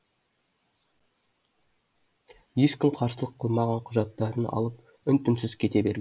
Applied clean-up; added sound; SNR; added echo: none; none; none; none.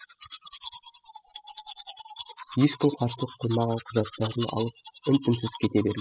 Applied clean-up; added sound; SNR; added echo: classical method spectral subtraction.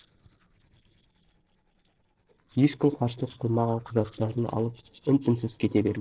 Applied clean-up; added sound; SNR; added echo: neural separator model SepFormer DNS4.